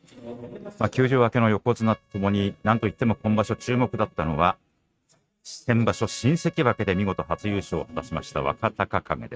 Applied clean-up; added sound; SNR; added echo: neural mask model RNNoise.